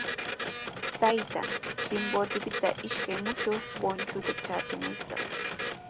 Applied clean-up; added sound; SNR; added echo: none; Printer; 1 dB; none.